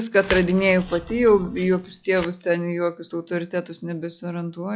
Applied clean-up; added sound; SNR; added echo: classical method log-MMSE.